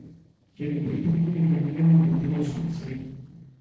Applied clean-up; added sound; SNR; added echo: neural separator model SepFormer DNS4.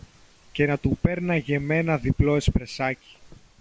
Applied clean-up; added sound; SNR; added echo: none; none; none; none.